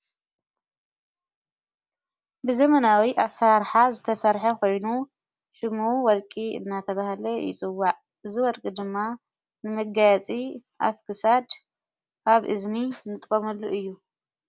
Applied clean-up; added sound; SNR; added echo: none; none; none; none.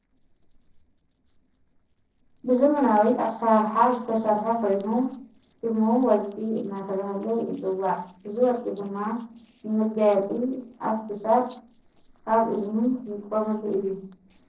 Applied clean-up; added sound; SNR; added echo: neural separator model SepFormer DNS4.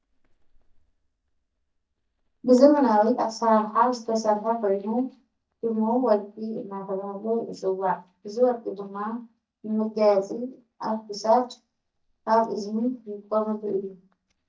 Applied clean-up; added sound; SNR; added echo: neural mask model DeepFilterNet 3.